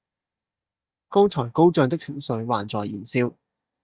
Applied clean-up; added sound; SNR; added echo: neural mask model DeepFilterNet 3.